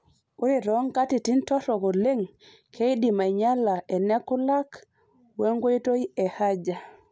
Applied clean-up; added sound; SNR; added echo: none; none; none; none.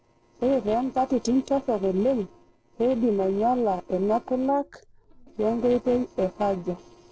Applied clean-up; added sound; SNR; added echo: neural separator model SepFormer DNS4.